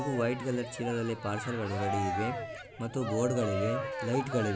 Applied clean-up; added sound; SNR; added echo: none; Cheering; 5 dB; none.